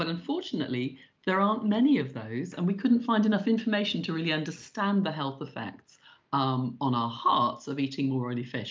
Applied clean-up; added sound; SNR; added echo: none; none; none; none.